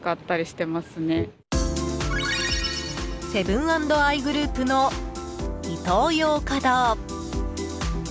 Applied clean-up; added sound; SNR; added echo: none; none; none; none.